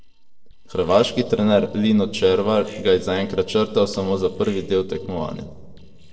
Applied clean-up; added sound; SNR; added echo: neural separator model SepFormer DNS4.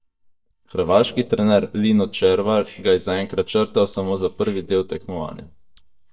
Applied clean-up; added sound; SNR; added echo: neural mask model DeepFilterNet 3.